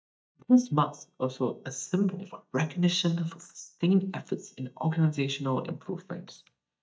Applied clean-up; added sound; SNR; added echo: neural mask model DeepFilterNet 3.